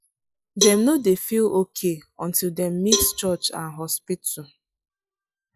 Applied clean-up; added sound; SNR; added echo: classical method log-MMSE.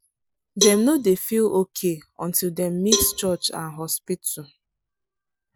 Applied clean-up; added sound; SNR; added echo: none; Cowbell; 6 dB; none.